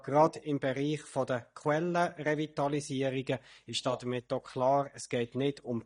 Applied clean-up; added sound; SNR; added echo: neural mask model DeepFilterNet 3.